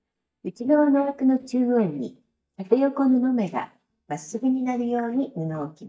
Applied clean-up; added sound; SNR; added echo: neural mask model DeepFilterNet 3.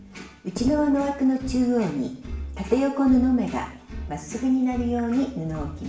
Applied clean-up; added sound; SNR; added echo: none; Fireworks; 20 dB; reverberation time 0.5 s.